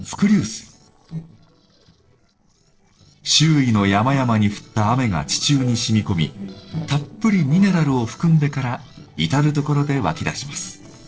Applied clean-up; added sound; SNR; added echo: neural separator model SepFormer DNS4.